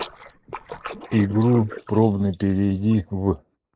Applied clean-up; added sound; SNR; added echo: neural mask model Resemble Enhance denoiser.